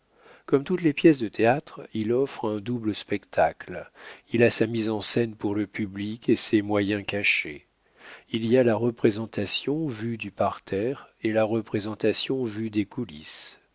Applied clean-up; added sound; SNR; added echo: none; none; none; none.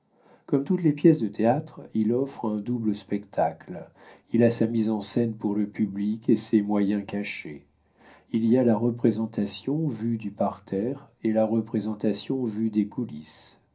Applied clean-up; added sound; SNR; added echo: none; none; none; reverberation time 0.3 s.